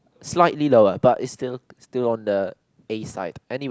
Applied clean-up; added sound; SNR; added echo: none; none; none; none.